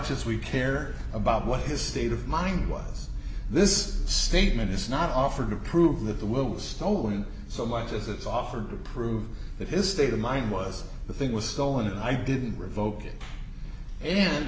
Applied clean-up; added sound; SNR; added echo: none; none; none; none.